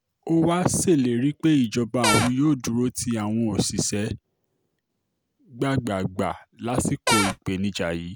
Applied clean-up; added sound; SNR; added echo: none; Cupboard open or close / Door; -1 dB; none.